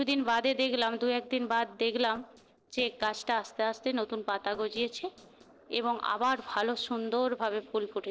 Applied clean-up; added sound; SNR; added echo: neural separator model SepFormer DNS4.